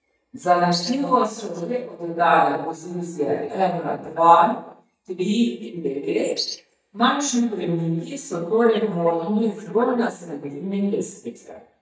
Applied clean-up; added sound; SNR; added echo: neural mask model DeepFilterNet 3.